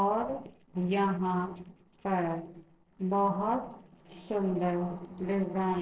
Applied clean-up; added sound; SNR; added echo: neural separator model SepFormer DNS4.